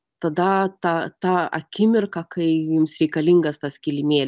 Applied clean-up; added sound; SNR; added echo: none; none; none; none.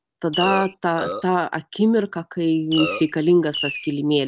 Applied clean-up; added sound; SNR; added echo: none; Fireworks + Burping, eructation; 6 dB; none.